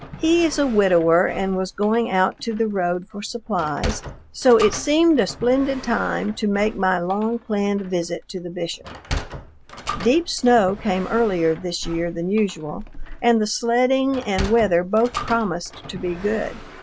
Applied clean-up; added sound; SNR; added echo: none; Sliding door; 14 dB; none.